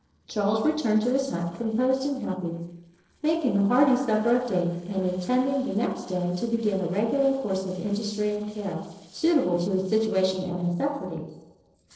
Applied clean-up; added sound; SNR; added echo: neural separator model SepFormer DNS4.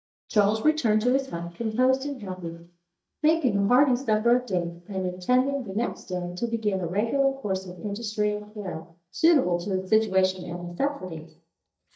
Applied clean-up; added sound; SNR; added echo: neural mask model DeepFilterNet 3.